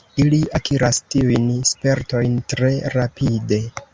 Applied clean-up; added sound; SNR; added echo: none; none; none; none.